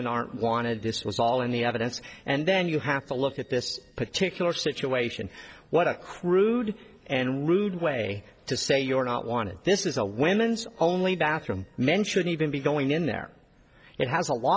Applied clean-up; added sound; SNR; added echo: neural separator model SepFormer DNS4.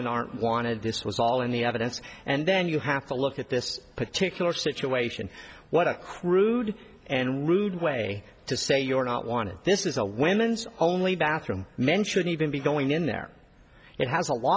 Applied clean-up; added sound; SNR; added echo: none; none; none; none.